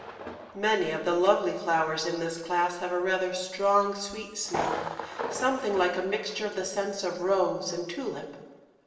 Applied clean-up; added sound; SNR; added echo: none; Thunder; 12 dB; reverberation time 1.2 s.